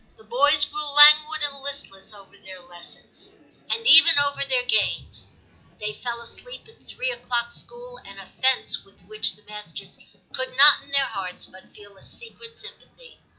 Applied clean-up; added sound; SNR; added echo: classical method log-MMSE.